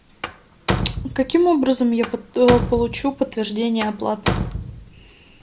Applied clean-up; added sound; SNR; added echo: none; Slam; 6 dB; none.